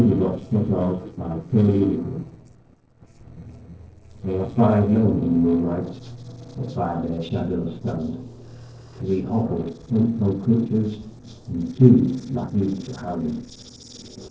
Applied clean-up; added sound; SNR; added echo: neural separator model SepFormer DNS4.